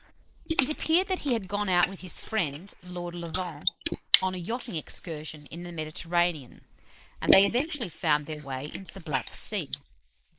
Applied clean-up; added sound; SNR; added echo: neural mask model Resemble Enhance denoiser.